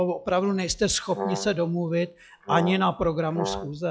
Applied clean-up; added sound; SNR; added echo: classical method log-MMSE.